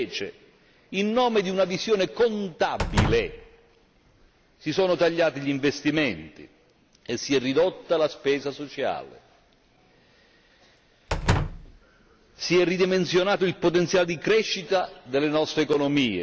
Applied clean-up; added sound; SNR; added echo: none; Slam; 5 dB; none.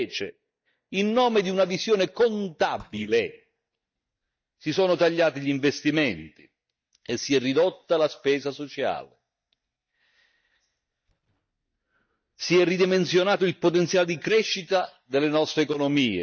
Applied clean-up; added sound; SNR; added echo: neural mask model DeepFilterNet 3.